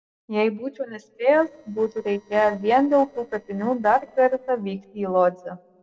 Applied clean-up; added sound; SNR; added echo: neural separator model SepFormer DNS4.